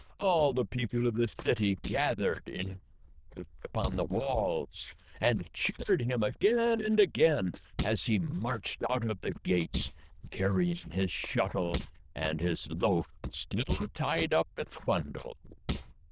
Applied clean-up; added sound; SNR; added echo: neural diffusion model UNIVERSE++.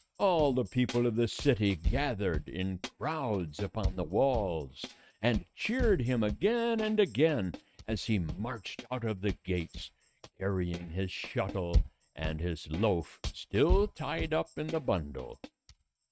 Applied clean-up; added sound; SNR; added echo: neural mask model RNNoise.